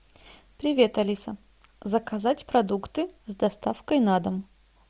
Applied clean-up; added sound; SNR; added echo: none; none; none; none.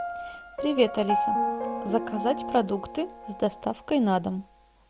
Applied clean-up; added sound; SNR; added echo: none; Piano; 4 dB; none.